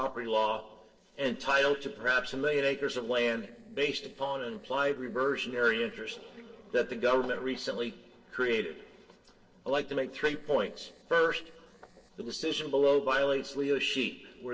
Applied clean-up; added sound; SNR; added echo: neural separator model SepFormer DNS4.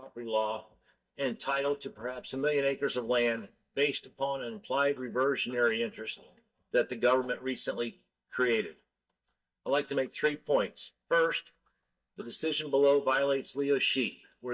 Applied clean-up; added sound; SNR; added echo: neural mask model DeepFilterNet 3.